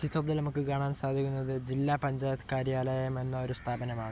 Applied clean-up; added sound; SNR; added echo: none; none; none; none.